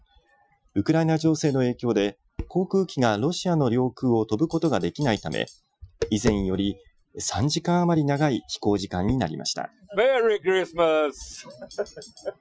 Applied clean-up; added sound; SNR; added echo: classical method Wiener filter.